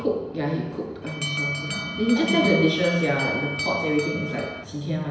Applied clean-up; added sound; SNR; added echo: none; Alarm; 7 dB; reverberation time 1.0 s.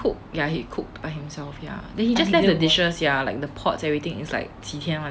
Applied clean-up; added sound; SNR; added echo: none; none; none; none.